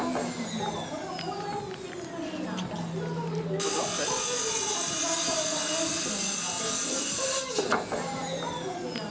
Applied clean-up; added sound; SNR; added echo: none; Tools; -2 dB; reverberation time 0.8 s.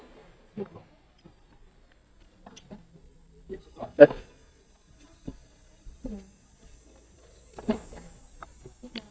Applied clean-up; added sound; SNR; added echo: neural mask model DeepFilterNet 3.